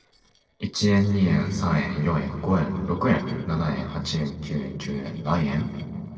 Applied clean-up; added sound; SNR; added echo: neural separator model SepFormer DNS4.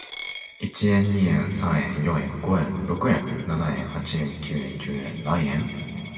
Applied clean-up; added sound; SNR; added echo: none; Coin (dropping); 18 dB; reverberation time 2.4 s.